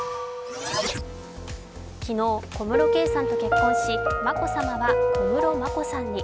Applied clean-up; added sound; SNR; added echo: none; Piano; -3 dB; none.